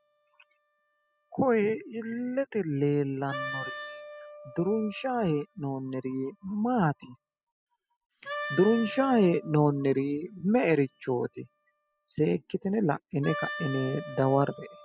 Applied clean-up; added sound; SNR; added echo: classical method spectral subtraction.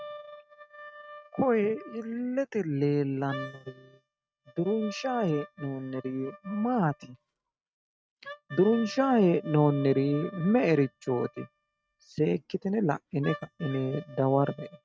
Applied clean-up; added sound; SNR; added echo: neural mask model RNNoise.